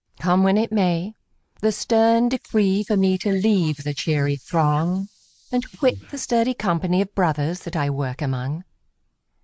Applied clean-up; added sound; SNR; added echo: neural mask model Resemble Enhance denoiser.